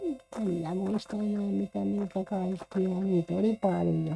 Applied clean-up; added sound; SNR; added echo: neural mask model RNNoise.